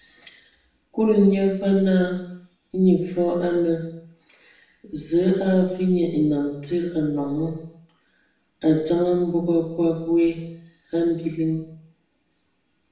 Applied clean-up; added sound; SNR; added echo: none; none; none; reverberation time 0.7 s.